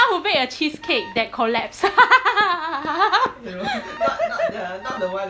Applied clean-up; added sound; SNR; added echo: none; Alarm + Run; 17 dB; none.